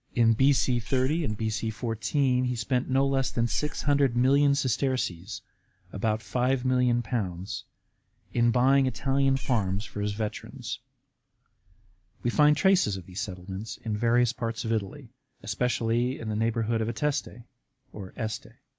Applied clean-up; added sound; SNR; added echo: neural mask model Resemble Enhance denoiser.